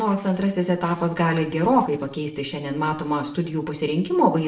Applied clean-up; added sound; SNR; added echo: neural separator model SepFormer DNS4.